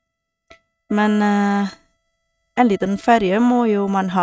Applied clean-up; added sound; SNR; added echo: neural mask model RNNoise.